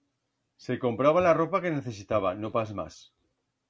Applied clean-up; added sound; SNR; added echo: none; Bowed string instrument; 20 dB; none.